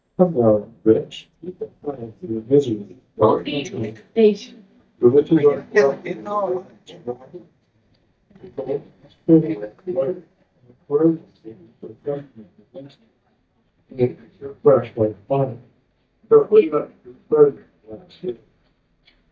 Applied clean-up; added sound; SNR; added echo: neural mask model DeepFilterNet 3.